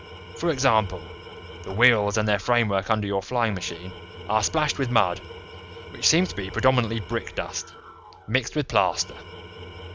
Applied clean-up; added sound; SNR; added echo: none; Tools; 15 dB; none.